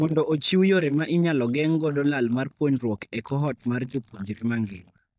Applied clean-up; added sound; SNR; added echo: neural mask model DeepFilterNet 3.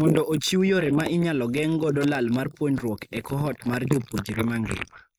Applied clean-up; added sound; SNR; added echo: neural mask model Resemble Enhance denoiser.